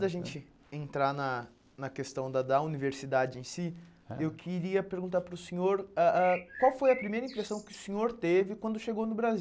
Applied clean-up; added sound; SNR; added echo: none; Bird; 14 dB; none.